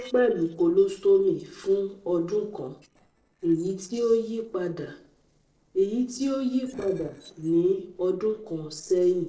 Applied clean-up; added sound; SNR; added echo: neural separator model SepFormer DNS4.